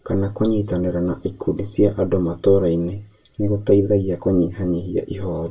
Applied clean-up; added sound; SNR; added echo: none; none; none; reverberation time 0.2 s.